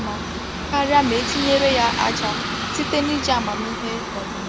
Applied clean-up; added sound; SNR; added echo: none; Aircraft; 3 dB; none.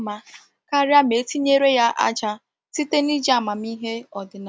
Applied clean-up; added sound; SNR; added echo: none; none; none; none.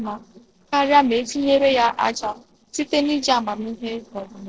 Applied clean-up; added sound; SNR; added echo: neural separator model SepFormer DNS4.